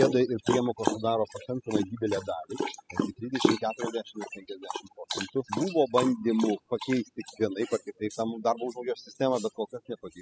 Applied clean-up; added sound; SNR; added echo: classical method spectral subtraction.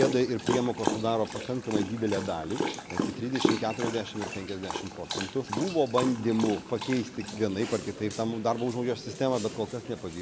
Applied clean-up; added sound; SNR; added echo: none; Dog; 5 dB; none.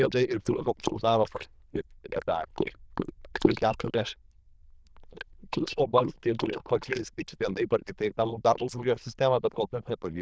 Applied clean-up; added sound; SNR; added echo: neural diffusion model UNIVERSE++.